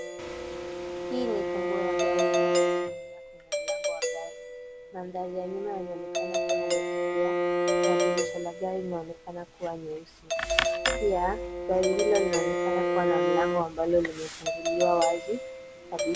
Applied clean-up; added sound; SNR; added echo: none; Doorbell + Bowed string instrument; -2 dB; none.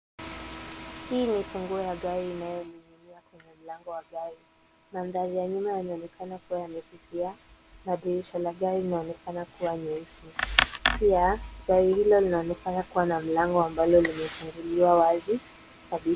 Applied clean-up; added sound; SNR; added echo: none; none; none; none.